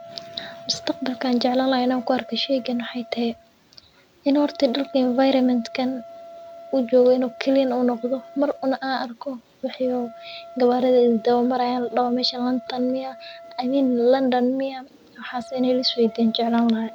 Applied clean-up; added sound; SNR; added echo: none; Wind instrument, woodwind instrument; 20 dB; none.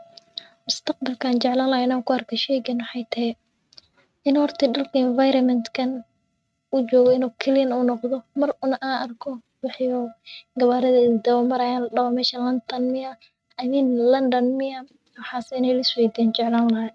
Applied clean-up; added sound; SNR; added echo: neural mask model RNNoise.